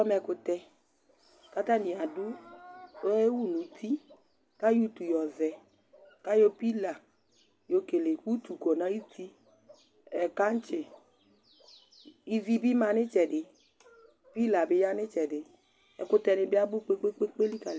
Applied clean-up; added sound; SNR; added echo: none; none; none; none.